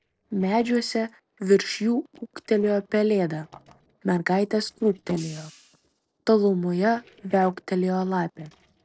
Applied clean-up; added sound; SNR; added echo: neural separator model SepFormer DNS4.